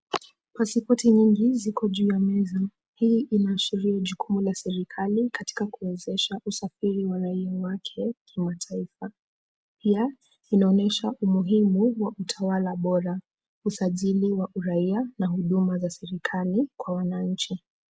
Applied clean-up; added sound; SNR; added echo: none; none; none; none.